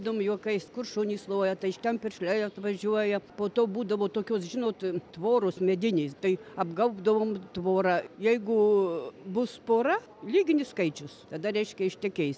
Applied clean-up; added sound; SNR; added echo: none; none; none; none.